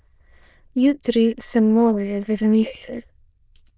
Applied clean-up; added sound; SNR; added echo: neural diffusion model UNIVERSE++.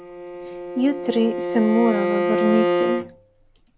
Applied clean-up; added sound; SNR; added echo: none; Bowed string instrument; 1 dB; none.